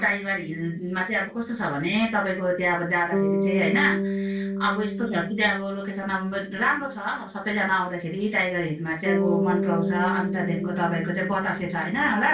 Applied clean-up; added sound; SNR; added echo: none; Bass guitar; 4 dB; reverberation time 0.2 s.